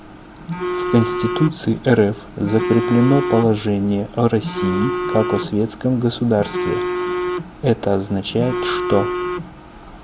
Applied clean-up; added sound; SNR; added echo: none; Telephone; 6 dB; none.